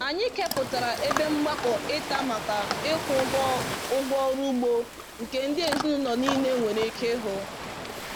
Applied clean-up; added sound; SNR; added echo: none; Chewing, mastication / Dog + Ocean; 6 dB; none.